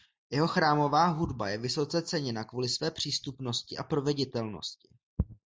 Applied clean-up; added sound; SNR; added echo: none; none; none; none.